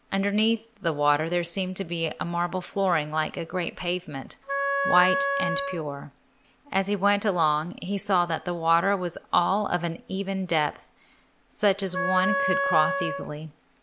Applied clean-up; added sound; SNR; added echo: none; Wind instrument, woodwind instrument; 2 dB; none.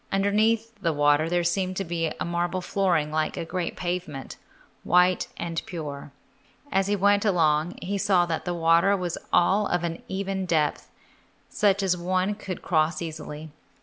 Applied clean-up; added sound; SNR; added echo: none; none; none; none.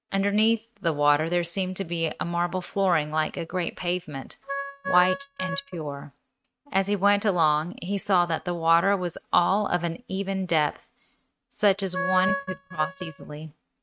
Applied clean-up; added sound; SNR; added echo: neural mask model RNNoise.